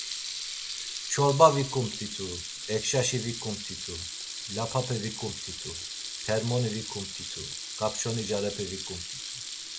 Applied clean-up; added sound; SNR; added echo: none; Sink (filling or washing) / Water tap, faucet; 7 dB; none.